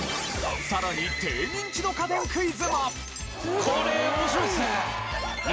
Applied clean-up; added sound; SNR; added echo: none; Bark; 11 dB; none.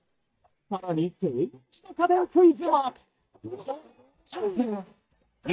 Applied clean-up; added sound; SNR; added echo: neural mask model DeepFilterNet 3.